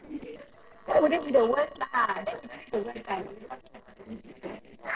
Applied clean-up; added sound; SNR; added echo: neural separator model SepFormer DNS4.